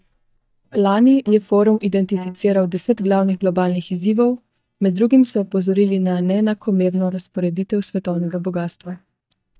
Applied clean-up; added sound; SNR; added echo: neural mask model DeepFilterNet 3.